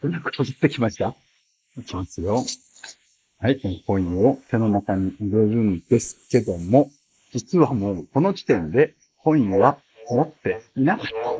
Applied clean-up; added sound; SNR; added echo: neural mask model Resemble Enhance denoiser.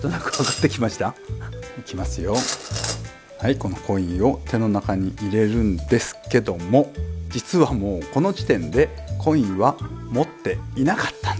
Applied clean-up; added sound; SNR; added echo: none; none; none; none.